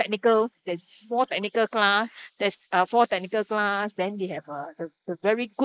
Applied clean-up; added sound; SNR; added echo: neural mask model Resemble Enhance denoiser.